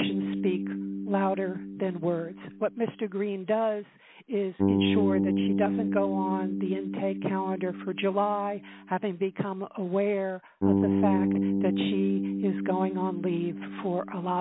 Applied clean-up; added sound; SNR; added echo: none; Bass guitar; 0 dB; none.